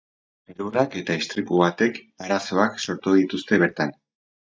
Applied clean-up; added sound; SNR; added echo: neural mask model DeepFilterNet 3.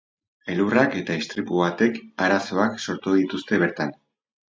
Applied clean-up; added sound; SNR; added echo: none; none; none; none.